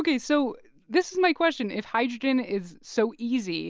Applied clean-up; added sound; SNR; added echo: none; none; none; none.